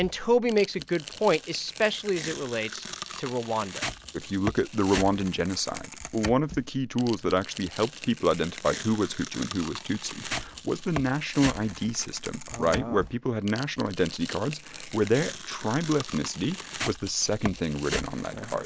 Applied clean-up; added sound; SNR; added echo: none; Tearing; 11 dB; none.